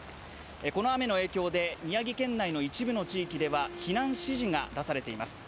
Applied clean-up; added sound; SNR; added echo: none; Bowed string instrument; 15 dB; none.